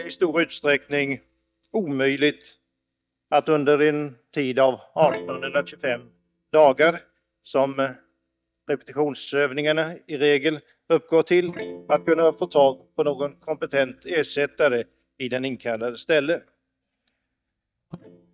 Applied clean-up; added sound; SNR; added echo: neural mask model DeepFilterNet 3.